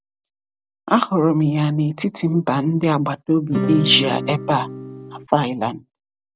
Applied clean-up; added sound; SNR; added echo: none; Acoustic guitar / Strum; 5 dB; none.